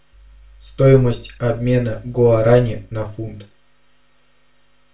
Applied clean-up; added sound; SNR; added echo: none; none; none; reverberation time 0.3 s.